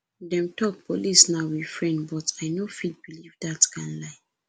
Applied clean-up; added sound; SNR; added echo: none; none; none; none.